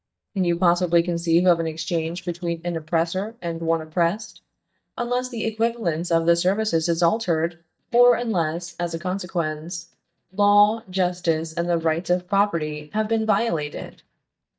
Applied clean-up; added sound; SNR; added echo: neural mask model DeepFilterNet 3.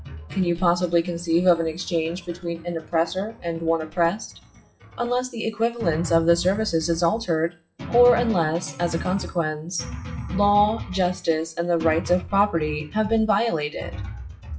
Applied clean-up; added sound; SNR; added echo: classical method WPE with log-MMSE.